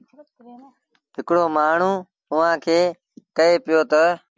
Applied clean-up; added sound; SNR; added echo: none; none; none; none.